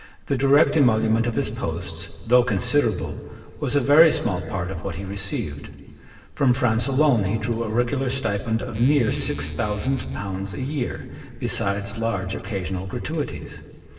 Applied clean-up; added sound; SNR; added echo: neural separator model SepFormer DNS4.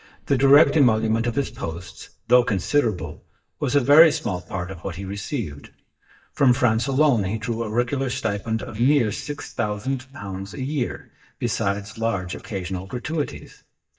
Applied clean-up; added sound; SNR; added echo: neural mask model DeepFilterNet 3.